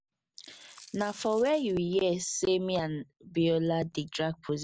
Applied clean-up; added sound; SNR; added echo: none; Coin (dropping); 14 dB; none.